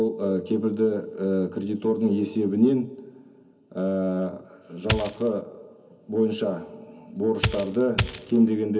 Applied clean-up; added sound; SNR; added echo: none; Coin (dropping); 1 dB; reverberation time 0.4 s.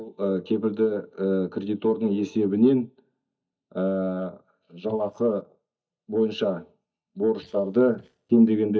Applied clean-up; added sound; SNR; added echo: neural mask model DeepFilterNet 3.